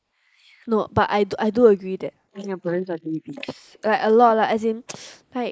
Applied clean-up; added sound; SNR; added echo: neural mask model Resemble Enhance denoiser.